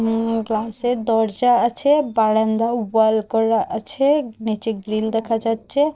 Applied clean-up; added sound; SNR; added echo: neural separator model SepFormer DNS4.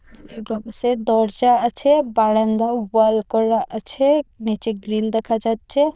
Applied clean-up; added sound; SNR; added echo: neural diffusion model UNIVERSE++.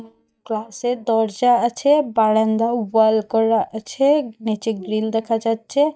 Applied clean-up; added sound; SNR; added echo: neural mask model DeepFilterNet 3.